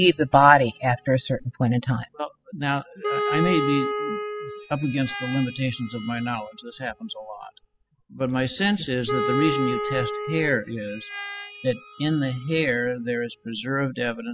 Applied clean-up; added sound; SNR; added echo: classical method spectral subtraction.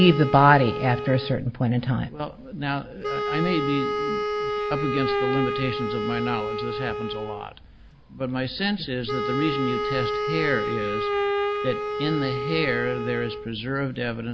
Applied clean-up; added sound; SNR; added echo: none; Wind instrument, woodwind instrument; 3 dB; none.